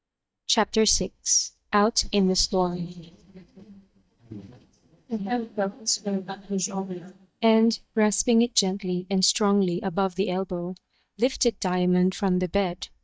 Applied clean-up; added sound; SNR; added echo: neural mask model DeepFilterNet 3.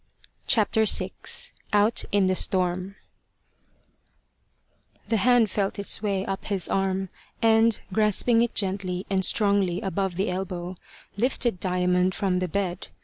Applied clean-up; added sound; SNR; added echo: none; none; none; none.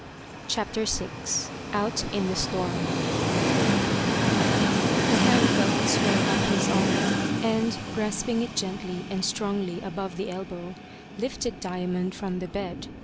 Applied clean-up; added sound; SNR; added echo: none; Train; -3 dB; none.